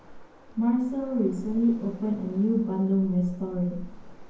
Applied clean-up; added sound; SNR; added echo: none; Waves, surf; 17 dB; reverberation time 0.9 s.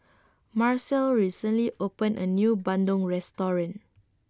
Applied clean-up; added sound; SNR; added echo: none; none; none; none.